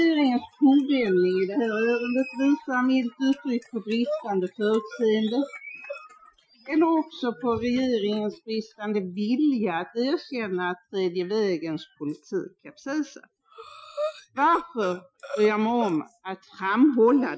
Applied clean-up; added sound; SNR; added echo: classical method Wiener filter.